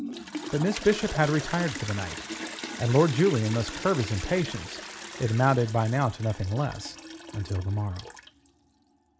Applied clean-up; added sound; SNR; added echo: none; Toilet flush; 11 dB; none.